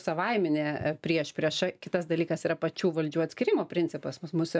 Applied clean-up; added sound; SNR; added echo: none; none; none; none.